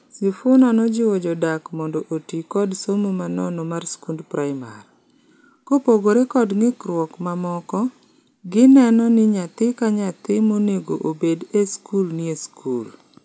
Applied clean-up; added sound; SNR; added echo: none; none; none; none.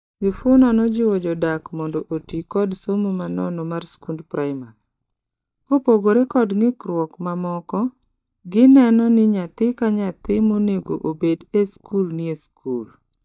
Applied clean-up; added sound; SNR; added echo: neural mask model DeepFilterNet 3.